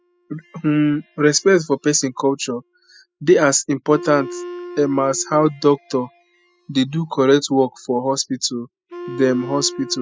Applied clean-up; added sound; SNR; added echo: classical method spectral subtraction.